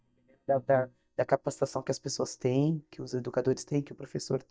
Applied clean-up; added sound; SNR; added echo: neural mask model DeepFilterNet 3.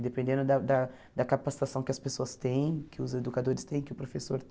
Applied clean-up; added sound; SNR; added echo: none; none; none; none.